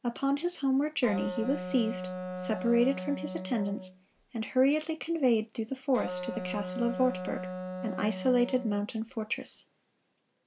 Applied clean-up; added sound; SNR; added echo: none; Wind instrument, woodwind instrument; 7 dB; none.